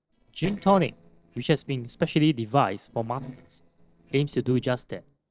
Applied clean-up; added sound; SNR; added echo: neural separator model SepFormer DNS4.